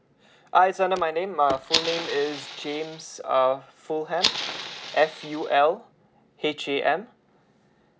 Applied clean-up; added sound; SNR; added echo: none; Fire; 6 dB; none.